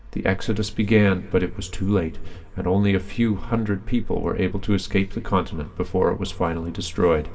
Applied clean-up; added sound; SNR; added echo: none; none; none; reverberation time 1.1 s.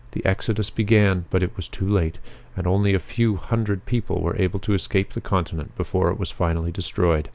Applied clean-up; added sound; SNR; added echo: none; none; none; none.